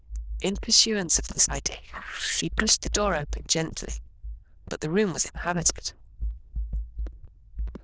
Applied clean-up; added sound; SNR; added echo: neural diffusion model UNIVERSE++.